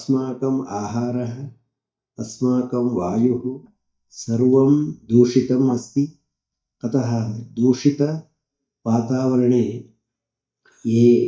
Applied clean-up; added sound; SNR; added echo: neural mask model DeepFilterNet 3.